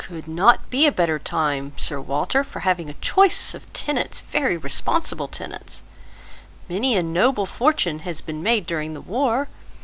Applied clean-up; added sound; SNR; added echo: none; none; none; none.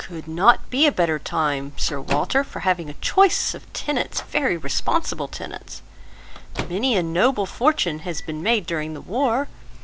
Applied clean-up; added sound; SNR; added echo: none; Microwave oven; 17 dB; none.